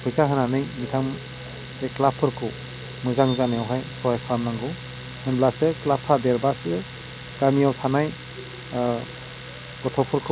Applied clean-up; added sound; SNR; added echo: none; Domestic sounds, home sounds; 12 dB; none.